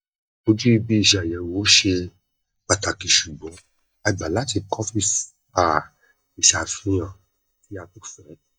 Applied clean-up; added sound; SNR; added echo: neural mask model DeepFilterNet 3.